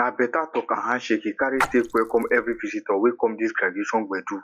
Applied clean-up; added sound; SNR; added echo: classical method log-MMSE.